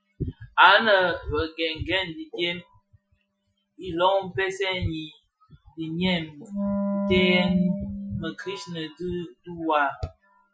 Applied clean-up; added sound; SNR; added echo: classical method Wiener filter.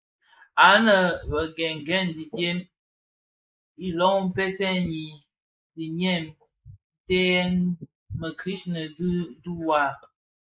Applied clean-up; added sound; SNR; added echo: neural mask model Resemble Enhance denoiser.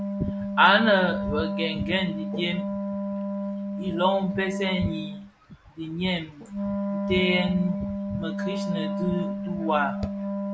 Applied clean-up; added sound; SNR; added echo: none; Wind instrument, woodwind instrument; 3 dB; none.